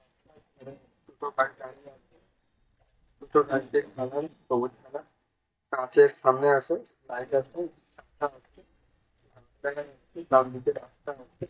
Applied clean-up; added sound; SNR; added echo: neural mask model DeepFilterNet 3.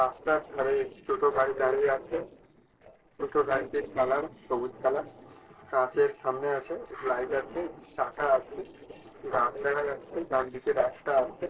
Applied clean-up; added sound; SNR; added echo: neural separator model SepFormer DNS4.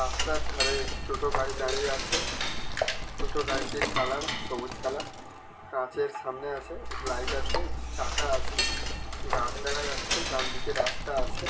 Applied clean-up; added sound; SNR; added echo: none; Cutlery, silverware / Dishes, pots, and pans; -3 dB; reverberation time 0.2 s.